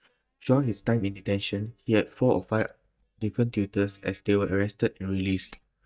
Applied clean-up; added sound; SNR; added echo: neural mask model DeepFilterNet 3.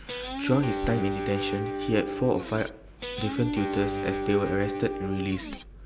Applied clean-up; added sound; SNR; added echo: none; Guitar; 3 dB; none.